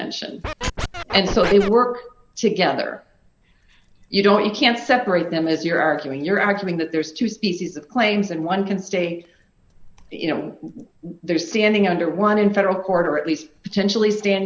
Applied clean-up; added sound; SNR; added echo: none; Scratching (performance technique); 6 dB; none.